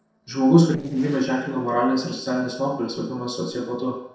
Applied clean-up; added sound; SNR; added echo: neural separator model SepFormer DNS4.